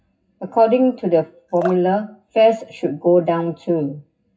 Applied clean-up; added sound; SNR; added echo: classical method WPE with log-MMSE.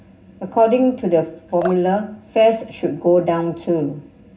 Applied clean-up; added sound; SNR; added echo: none; Drip; 15 dB; reverberation time 0.4 s.